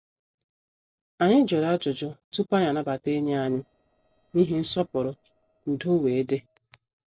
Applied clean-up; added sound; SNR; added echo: neural separator model SepFormer DNS4.